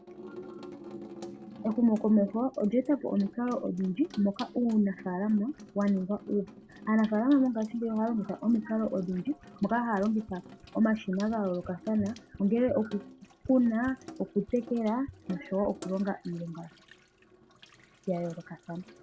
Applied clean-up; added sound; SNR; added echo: none; Sink (filling or washing) / Water tap, faucet; 18 dB; none.